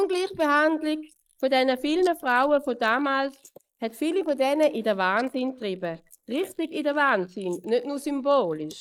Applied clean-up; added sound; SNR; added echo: neural mask model Resemble Enhance denoiser.